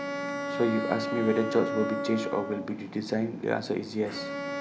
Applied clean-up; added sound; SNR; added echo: none; Bowed string instrument; 5 dB; none.